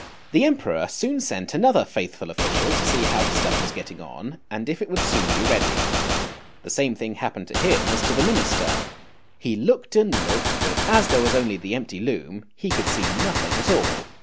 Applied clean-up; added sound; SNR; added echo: none; Gunshot, gunfire; 1 dB; none.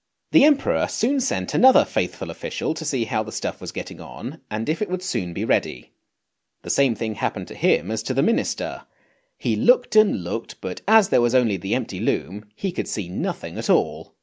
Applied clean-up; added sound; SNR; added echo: none; none; none; none.